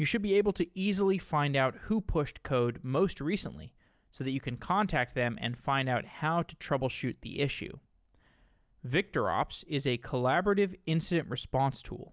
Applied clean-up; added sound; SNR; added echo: none; none; none; none.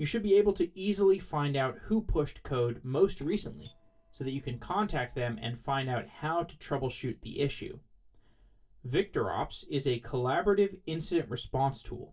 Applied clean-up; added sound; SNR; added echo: neural separator model SepFormer DNS4.